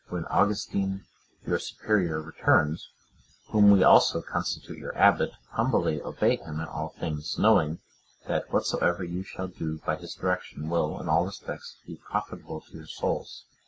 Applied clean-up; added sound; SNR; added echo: none; none; none; none.